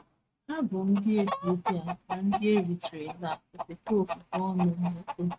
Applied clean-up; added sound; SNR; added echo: neural mask model RNNoise.